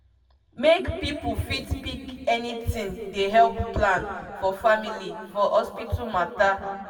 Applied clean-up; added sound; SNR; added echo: none; none; none; reverberation time 2.1 s.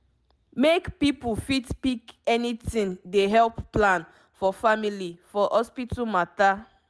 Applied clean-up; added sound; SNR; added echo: none; none; none; none.